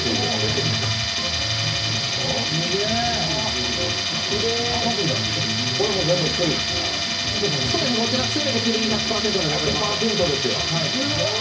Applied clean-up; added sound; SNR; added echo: none; Tools; -1 dB; reverberation time 0.4 s.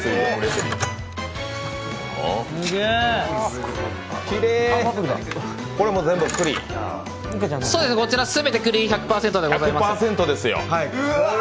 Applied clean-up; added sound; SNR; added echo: none; none; none; none.